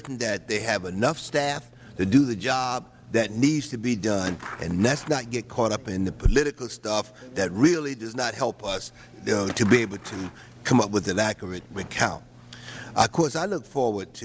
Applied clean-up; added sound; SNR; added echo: none; Skateboard; 14 dB; none.